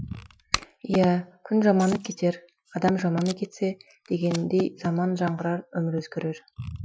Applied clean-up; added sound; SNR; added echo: classical method Wiener filter.